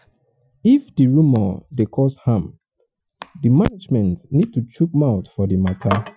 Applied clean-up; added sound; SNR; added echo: classical method Wiener filter.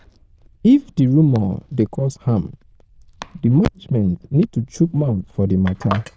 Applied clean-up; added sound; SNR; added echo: neural diffusion model UNIVERSE++.